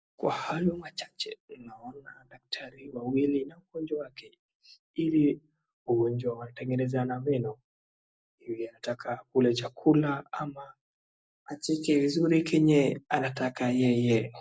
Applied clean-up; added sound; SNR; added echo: none; none; none; none.